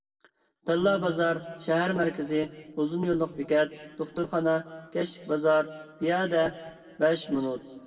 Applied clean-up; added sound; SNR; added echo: neural separator model SepFormer DNS4.